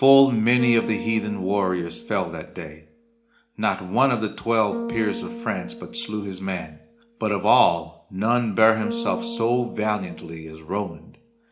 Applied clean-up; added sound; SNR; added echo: none; Bass guitar; 13 dB; reverberation time 0.4 s.